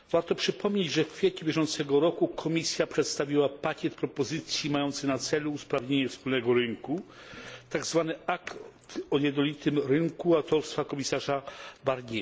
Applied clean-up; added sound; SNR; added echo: none; none; none; none.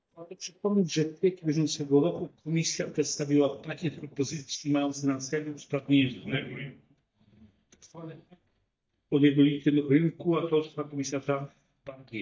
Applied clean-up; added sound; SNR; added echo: neural mask model DeepFilterNet 3.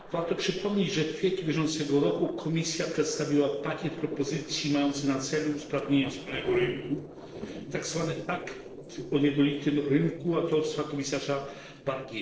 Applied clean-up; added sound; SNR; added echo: neural separator model SepFormer DNS4.